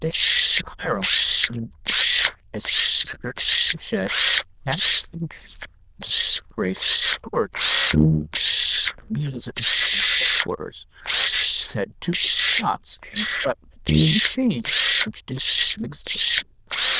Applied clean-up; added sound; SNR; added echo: neural diffusion model UNIVERSE++.